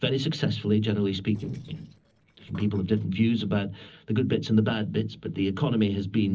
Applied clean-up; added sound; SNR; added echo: neural separator model SepFormer DNS4.